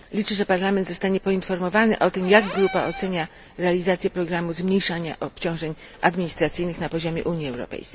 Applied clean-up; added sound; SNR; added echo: none; Cupboard open or close / Door; 12 dB; none.